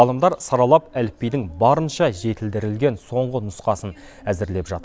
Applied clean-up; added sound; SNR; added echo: none; none; none; none.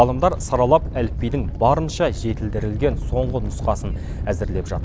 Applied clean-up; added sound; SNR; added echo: none; Animal; 5 dB; none.